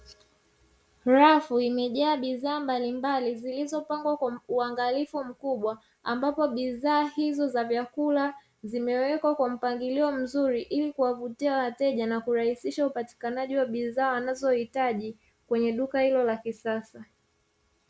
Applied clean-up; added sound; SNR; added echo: none; none; none; none.